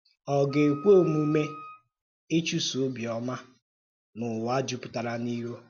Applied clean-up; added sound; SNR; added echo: none; Wind instrument, woodwind instrument; 16 dB; none.